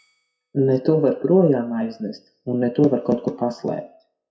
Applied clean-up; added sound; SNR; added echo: classical method WPE with log-MMSE.